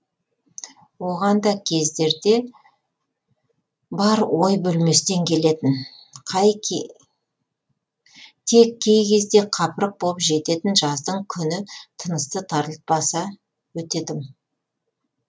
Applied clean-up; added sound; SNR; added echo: none; none; none; none.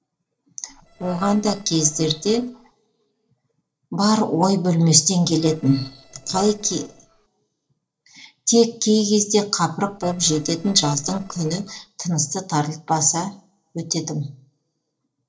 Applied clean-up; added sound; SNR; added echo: neural separator model SepFormer DNS4.